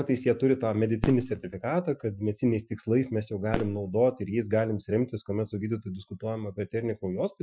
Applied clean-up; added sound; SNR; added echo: classical method Wiener filter.